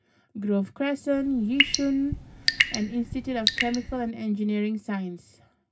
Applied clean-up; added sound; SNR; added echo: none; Drip / Sink (filling or washing) / Water tap, faucet / Water; 0 dB; reverberation time 0.4 s.